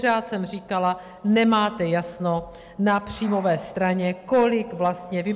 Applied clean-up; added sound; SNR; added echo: none; none; none; none.